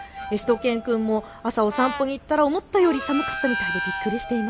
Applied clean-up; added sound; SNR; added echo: none; Brass instrument + Harmonica; 8 dB; none.